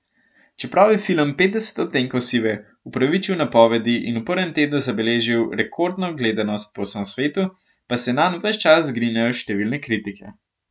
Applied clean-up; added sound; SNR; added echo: none; none; none; none.